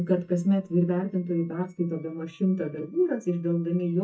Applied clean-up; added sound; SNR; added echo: neural mask model DeepFilterNet 3.